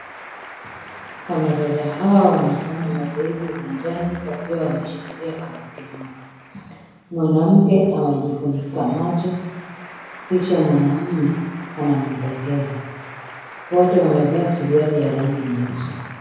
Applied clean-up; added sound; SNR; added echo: none; Applause; 17 dB; reverberation time 1.0 s.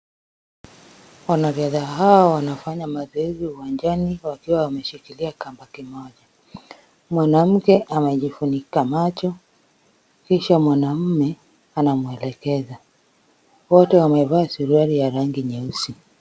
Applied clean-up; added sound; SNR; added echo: none; none; none; none.